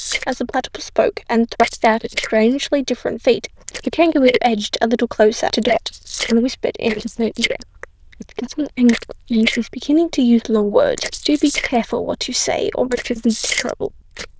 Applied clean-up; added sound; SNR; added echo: neural diffusion model UNIVERSE++.